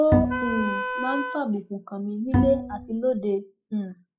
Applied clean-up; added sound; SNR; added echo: classical method log-MMSE.